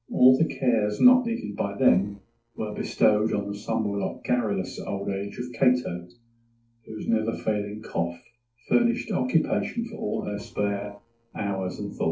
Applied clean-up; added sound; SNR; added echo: neural separator model SepFormer DNS4.